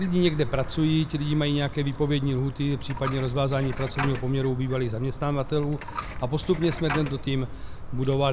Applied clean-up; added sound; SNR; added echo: none; Coin (dropping) + Chirp, tweet; 8 dB; none.